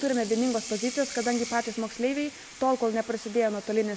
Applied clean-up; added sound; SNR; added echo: none; Sink (filling or washing) / Water tap, faucet; 13 dB; none.